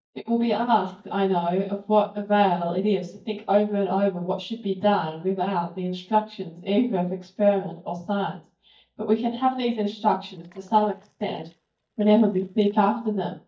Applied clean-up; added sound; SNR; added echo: neural mask model DeepFilterNet 3.